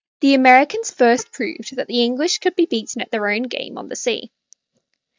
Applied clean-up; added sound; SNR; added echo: neural mask model DeepFilterNet 3.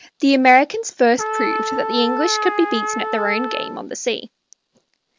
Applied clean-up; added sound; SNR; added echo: none; Trumpet; 7 dB; none.